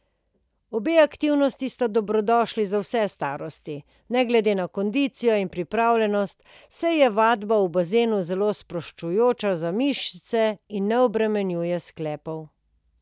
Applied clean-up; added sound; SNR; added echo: none; none; none; none.